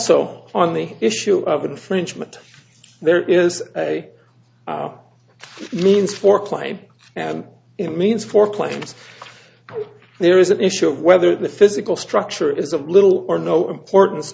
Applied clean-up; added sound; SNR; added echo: none; none; none; none.